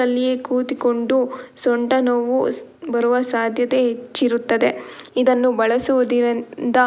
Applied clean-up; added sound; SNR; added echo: none; none; none; none.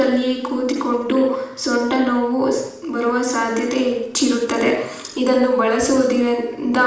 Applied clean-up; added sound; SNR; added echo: none; none; none; reverberation time 0.7 s.